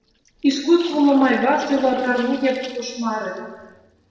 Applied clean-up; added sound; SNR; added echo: neural separator model SepFormer DNS4.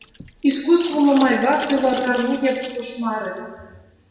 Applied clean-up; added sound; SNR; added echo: none; Water / Splash, splatter; 16 dB; reverberation time 1.3 s.